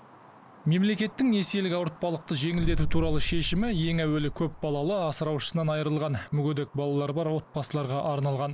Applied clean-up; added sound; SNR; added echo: none; Boom; 2 dB; none.